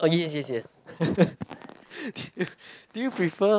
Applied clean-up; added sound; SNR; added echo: none; none; none; none.